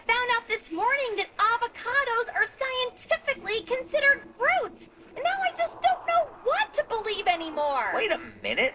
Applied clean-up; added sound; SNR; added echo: neural separator model SepFormer DNS4.